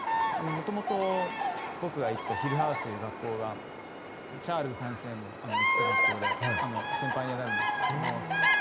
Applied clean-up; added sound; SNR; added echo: none; Bird vocalization, bird call, bird song; -4 dB; none.